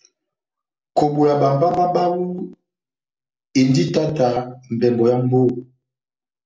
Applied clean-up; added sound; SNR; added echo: none; none; none; none.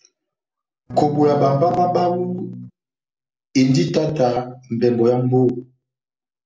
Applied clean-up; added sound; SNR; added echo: none; Electric guitar / Strum; 11 dB; none.